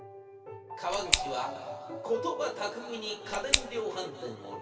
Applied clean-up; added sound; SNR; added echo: none; Scissors; -5 dB; reverberation time 2.5 s.